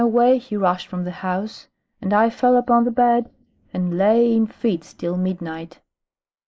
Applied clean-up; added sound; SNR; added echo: neural mask model Resemble Enhance denoiser.